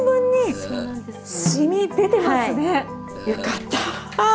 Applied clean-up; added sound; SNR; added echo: none; Snare drum + Burping, eructation; 11 dB; none.